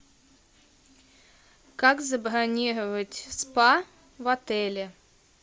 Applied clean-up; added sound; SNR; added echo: none; none; none; none.